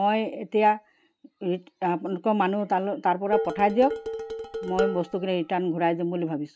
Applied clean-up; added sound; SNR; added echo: none; Dishes, pots, and pans; 6 dB; none.